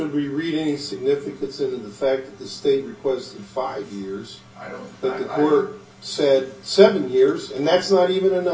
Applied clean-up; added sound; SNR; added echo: none; none; none; reverberation time 0.1 s.